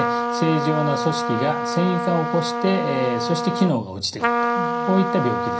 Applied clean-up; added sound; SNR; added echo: none; Trumpet; 1 dB; reverberation time 0.3 s.